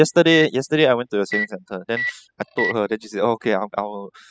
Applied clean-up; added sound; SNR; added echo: classical method spectral subtraction.